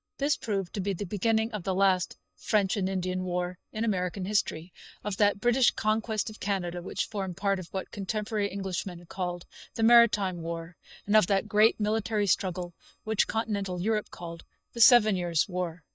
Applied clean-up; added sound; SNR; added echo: neural mask model DeepFilterNet 3.